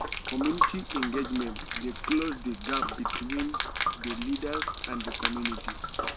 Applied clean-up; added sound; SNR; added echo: none; Gurgling / Liquid; -3 dB; none.